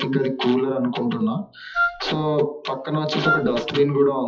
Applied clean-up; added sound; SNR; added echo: classical method WPE with log-MMSE.